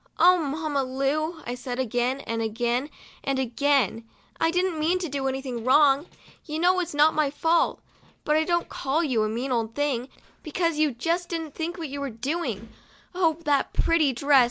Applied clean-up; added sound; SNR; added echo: none; none; none; none.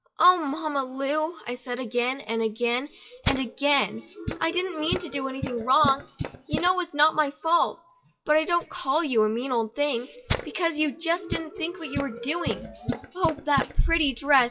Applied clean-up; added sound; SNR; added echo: classical method WPE with log-MMSE.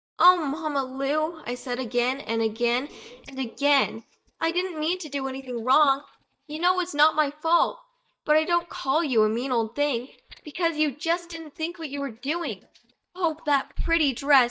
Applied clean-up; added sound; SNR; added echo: neural mask model DeepFilterNet 3.